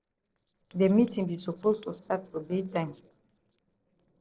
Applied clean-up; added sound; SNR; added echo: neural separator model SepFormer DNS4.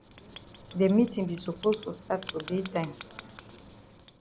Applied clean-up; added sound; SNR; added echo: none; Writing; 13 dB; none.